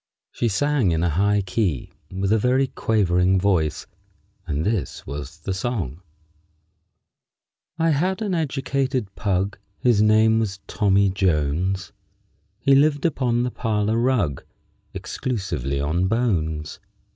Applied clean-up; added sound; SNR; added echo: none; none; none; none.